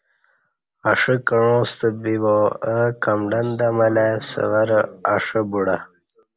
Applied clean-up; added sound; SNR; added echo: none; none; none; none.